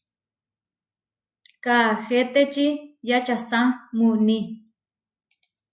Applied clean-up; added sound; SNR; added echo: none; none; none; none.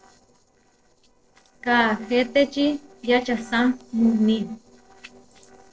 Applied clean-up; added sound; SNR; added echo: neural separator model SepFormer DNS4.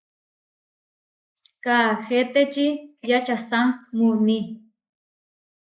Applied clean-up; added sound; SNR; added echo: neural mask model Resemble Enhance denoiser.